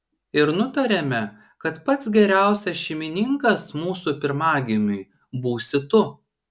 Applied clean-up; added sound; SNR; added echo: none; none; none; none.